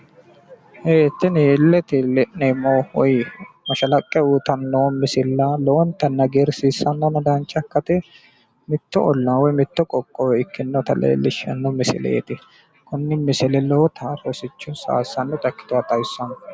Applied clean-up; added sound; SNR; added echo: none; none; none; none.